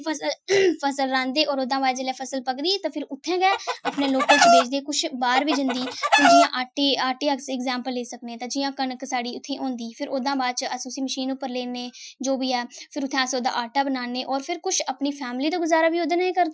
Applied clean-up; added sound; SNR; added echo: classical method Wiener filter.